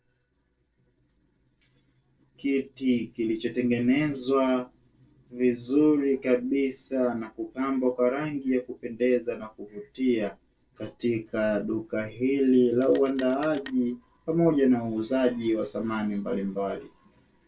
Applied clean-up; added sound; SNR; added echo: neural separator model SepFormer DNS4.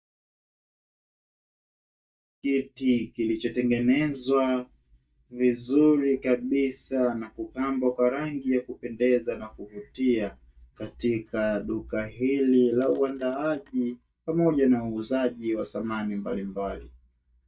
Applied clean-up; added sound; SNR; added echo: neural mask model DeepFilterNet 3.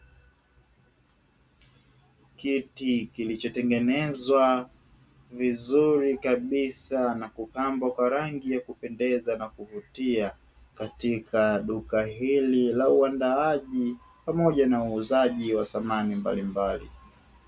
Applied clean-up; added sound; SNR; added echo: none; none; none; none.